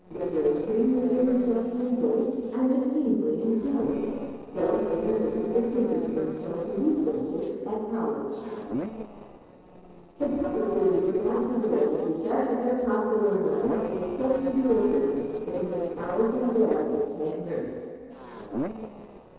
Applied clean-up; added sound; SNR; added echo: neural separator model SepFormer DNS4.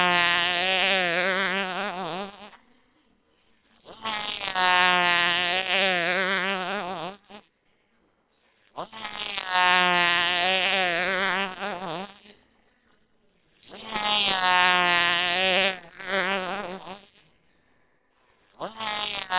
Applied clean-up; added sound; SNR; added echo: neural separator model SepFormer WHAMR!.